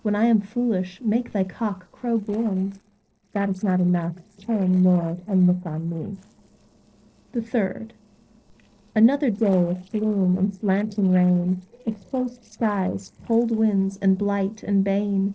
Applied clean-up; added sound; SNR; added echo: neural separator model SepFormer DNS4.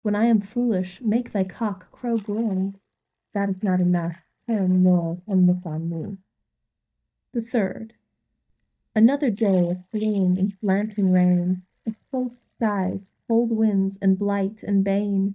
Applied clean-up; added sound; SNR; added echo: neural mask model DeepFilterNet 3.